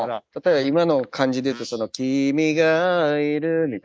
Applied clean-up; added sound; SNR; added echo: neural mask model Resemble Enhance denoiser.